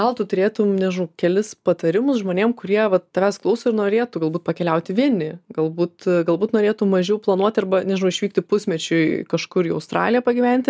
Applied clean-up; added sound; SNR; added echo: none; none; none; none.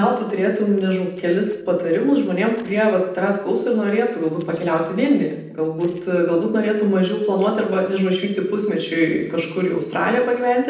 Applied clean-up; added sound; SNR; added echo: neural separator model SepFormer DNS4.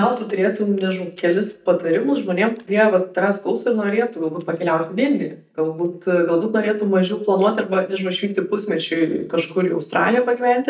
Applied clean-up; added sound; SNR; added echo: neural mask model DeepFilterNet 3.